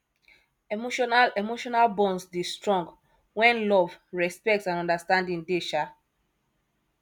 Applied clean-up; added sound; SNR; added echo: none; none; none; none.